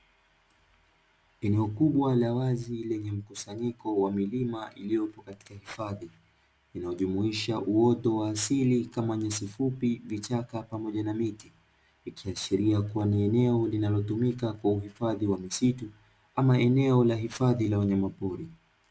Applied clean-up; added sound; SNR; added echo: none; none; none; none.